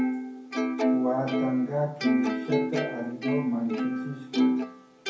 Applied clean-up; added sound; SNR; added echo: none; Plucked string instrument; -4 dB; reverberation time 0.6 s.